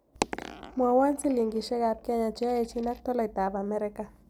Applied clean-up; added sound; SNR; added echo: none; Coin (dropping); 13 dB; none.